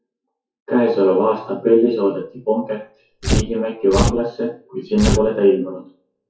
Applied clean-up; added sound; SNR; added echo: classical method WPE with log-MMSE.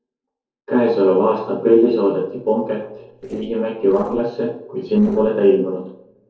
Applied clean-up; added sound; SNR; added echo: neural separator model SepFormer DNS4.